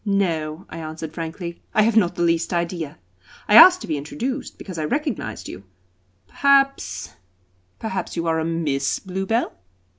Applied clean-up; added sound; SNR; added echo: none; none; none; none.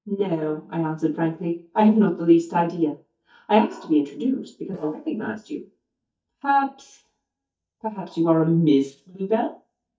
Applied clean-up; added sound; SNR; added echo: neural mask model DeepFilterNet 3.